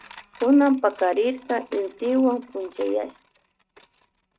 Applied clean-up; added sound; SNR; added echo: neural mask model RNNoise.